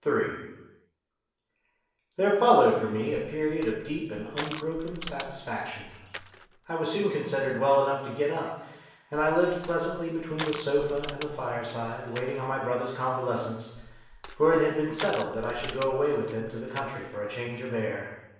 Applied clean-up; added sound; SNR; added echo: none; Crushing; 14 dB; reverberation time 0.9 s.